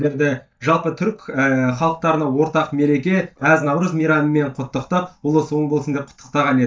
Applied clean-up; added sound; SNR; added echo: neural mask model DeepFilterNet 3.